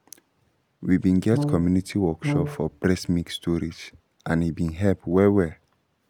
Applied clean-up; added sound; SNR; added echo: none; Brass instrument; 4 dB; none.